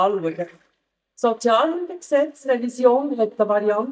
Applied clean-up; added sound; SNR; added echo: neural mask model DeepFilterNet 3.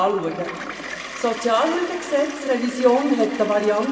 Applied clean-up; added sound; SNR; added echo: none; Toilet flush; 13 dB; reverberation time 1.8 s.